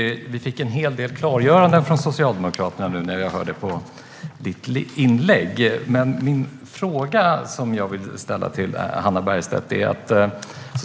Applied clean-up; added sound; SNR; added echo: none; none; none; none.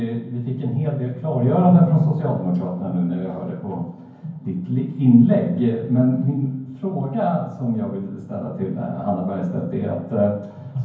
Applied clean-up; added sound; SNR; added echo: none; none; none; reverberation time 0.9 s.